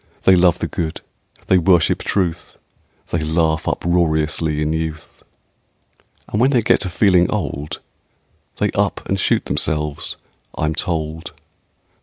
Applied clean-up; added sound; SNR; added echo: none; none; none; none.